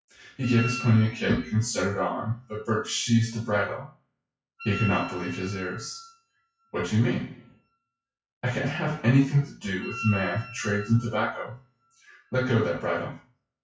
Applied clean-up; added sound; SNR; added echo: classical method WPE with log-MMSE.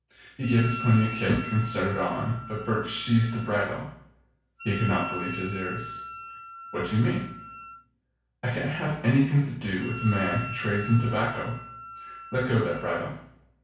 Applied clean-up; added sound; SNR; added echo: none; Wind instrument, woodwind instrument; 12 dB; reverberation time 0.6 s.